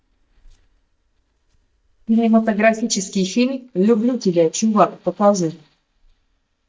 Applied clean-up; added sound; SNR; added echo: neural mask model DeepFilterNet 3.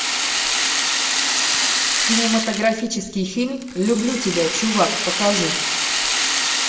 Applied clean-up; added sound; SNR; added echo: none; Rattle (instrument); -2 dB; reverberation time 0.8 s.